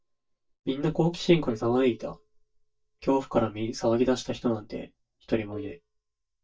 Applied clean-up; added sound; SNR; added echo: neural mask model DeepFilterNet 3.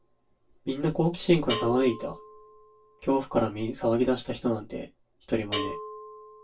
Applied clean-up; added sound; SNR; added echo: none; Bell; 12 dB; reverberation time 0.1 s.